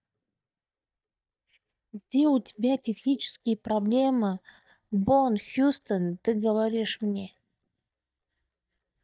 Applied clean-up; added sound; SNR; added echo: neural mask model DeepFilterNet 3.